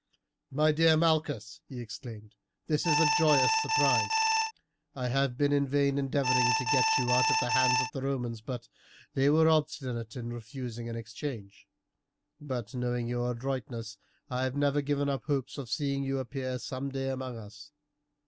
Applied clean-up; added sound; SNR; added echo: none; Alarm; -3 dB; none.